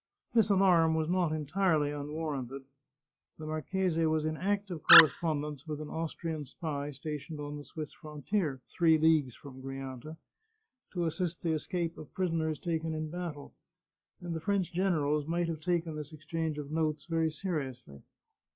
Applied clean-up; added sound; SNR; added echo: classical method log-MMSE.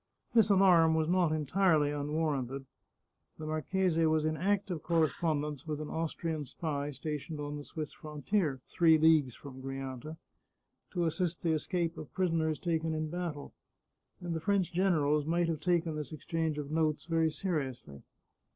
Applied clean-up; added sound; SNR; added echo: neural separator model SepFormer DNS4.